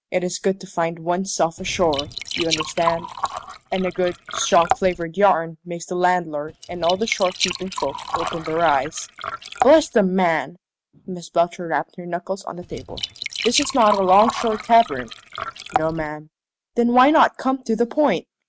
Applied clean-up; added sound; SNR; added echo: neural mask model RNNoise.